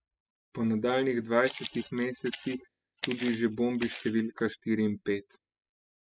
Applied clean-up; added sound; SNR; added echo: classical method spectral subtraction.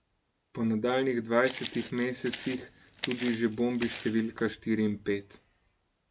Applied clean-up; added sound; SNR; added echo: none; Walk, footsteps; 12 dB; none.